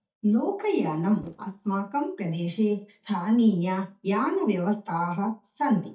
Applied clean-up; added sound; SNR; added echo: neural mask model DeepFilterNet 3.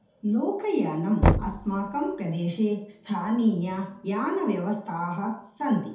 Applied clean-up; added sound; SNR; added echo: none; Knock; 3 dB; reverberation time 0.6 s.